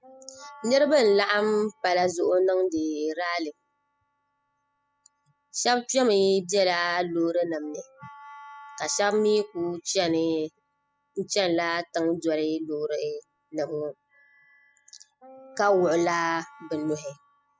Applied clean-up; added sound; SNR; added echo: classical method spectral subtraction.